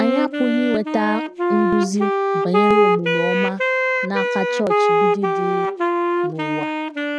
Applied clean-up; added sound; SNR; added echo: none; Wind instrument, woodwind instrument; -4 dB; none.